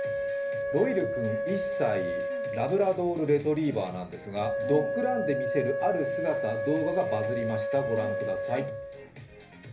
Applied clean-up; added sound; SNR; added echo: none; Wind instrument, woodwind instrument; 2 dB; reverberation time 0.3 s.